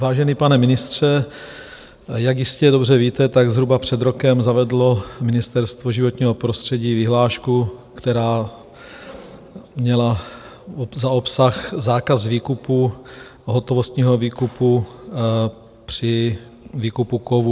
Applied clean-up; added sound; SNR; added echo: none; none; none; none.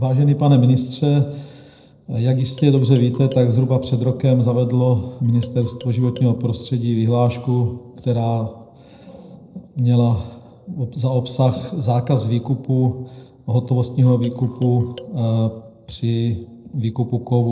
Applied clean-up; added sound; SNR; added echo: neural separator model SepFormer DNS4.